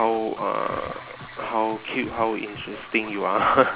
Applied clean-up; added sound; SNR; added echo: none; Toilet flush + Scratching (performance technique); 16 dB; none.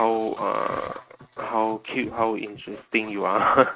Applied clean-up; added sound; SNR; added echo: neural mask model RNNoise.